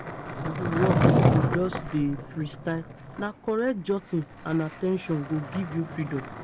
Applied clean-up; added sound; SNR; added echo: none; Skateboard; -1 dB; none.